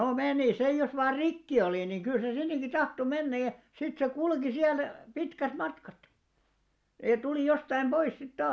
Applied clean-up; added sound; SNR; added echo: none; none; none; none.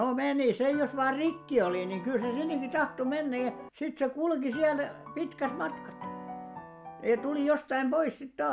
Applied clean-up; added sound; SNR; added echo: none; Piano; 13 dB; none.